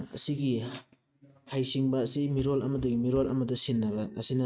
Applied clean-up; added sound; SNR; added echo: neural mask model RNNoise.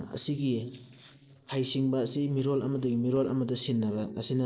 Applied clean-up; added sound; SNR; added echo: neural separator model SepFormer DNS4.